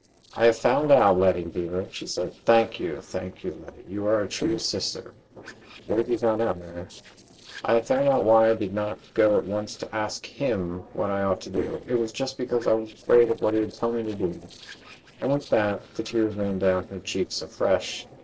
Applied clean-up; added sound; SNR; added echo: neural separator model SepFormer DNS4.